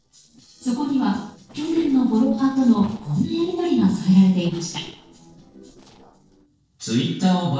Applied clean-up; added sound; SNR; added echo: neural separator model SepFormer DNS4.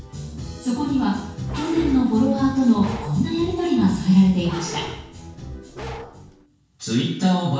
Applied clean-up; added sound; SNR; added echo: none; Bark; 16 dB; reverberation time 0.6 s.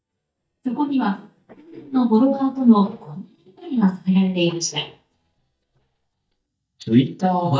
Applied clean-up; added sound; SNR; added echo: neural mask model DeepFilterNet 3.